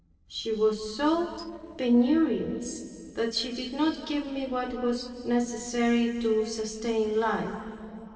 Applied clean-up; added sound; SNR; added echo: neural separator model SepFormer DNS4.